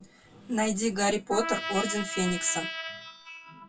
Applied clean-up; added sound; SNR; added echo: classical method WPE with log-MMSE.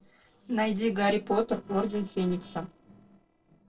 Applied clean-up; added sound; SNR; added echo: neural separator model SepFormer DNS4.